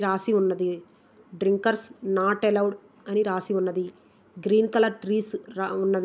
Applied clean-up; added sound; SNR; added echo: none; none; none; none.